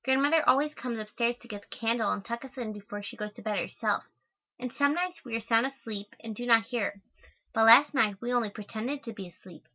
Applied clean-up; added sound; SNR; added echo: none; none; none; none.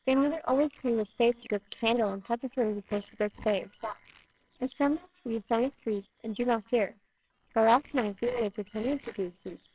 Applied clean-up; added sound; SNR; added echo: neural separator model SepFormer WHAMR!.